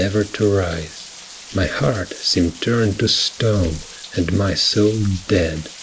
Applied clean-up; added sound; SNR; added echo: none; Rain; 18 dB; none.